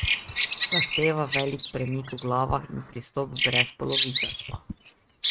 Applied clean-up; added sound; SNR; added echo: neural mask model RNNoise.